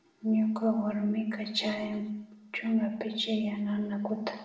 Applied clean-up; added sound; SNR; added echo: none; none; none; reverberation time 0.7 s.